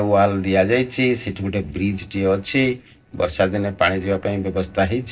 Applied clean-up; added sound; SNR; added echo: neural separator model SepFormer DNS4.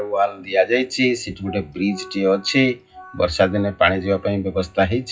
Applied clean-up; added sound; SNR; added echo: classical method WPE with log-MMSE.